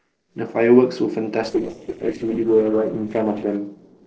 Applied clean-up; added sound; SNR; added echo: neural separator model SepFormer DNS4.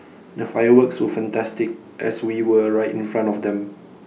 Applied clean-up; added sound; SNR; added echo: none; none; none; none.